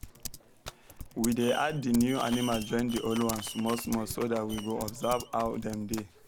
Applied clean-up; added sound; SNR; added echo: none; Fireworks + Typing; 11 dB; none.